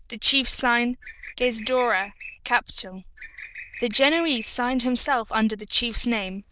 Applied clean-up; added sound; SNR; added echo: neural diffusion model UNIVERSE++.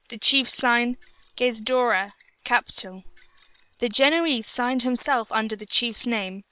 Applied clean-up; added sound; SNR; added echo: neural separator model SepFormer WHAM!.